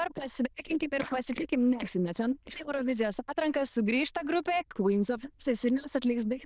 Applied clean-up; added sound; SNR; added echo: neural diffusion model UNIVERSE++.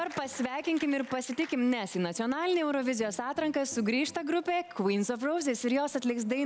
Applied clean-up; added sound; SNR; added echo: none; none; none; none.